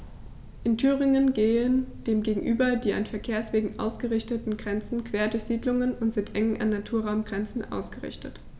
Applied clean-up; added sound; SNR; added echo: none; none; none; none.